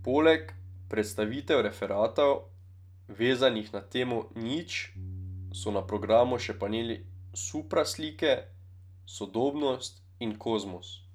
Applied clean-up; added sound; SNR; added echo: none; Bass guitar; 16 dB; none.